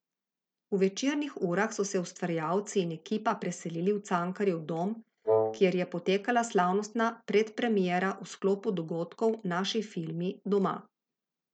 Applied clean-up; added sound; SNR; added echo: none; Wind instrument, woodwind instrument; -2 dB; none.